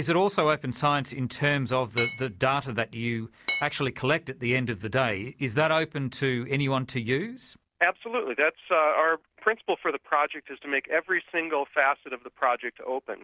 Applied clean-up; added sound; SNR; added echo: none; Glass; 5 dB; none.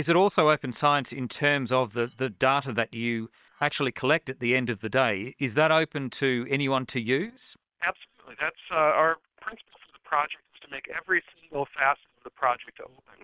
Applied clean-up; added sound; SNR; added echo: neural separator model SepFormer WHAM!.